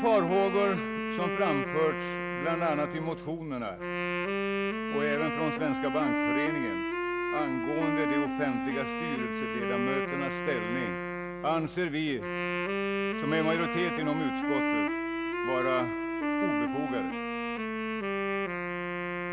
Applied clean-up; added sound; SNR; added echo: none; Wind instrument, woodwind instrument; -1 dB; none.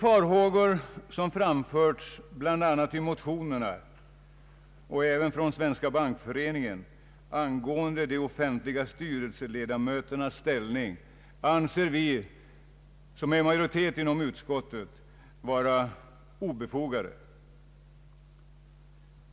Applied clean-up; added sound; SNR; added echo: none; none; none; none.